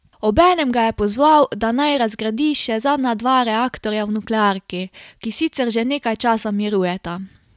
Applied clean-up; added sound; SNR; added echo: none; none; none; none.